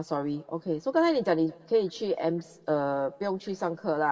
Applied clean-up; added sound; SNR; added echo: none; none; none; reverberation time 2.3 s.